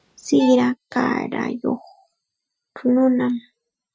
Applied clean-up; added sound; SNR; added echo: classical method Wiener filter.